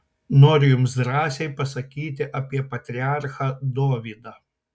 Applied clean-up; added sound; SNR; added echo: none; none; none; none.